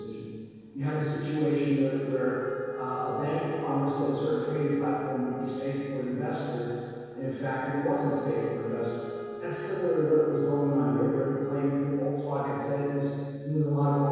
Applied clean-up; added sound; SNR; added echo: none; Wind instrument, woodwind instrument; 12 dB; reverberation time 2.2 s.